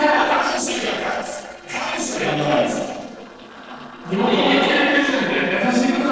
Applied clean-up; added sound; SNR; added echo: neural separator model SepFormer DNS4.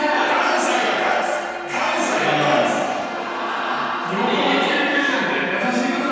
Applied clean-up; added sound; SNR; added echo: none; Bowed string instrument; 12 dB; reverberation time 2.1 s.